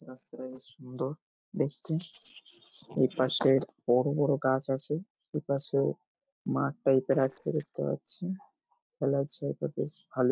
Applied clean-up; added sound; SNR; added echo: neural separator model SepFormer DNS4.